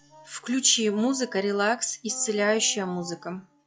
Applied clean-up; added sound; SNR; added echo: classical method log-MMSE.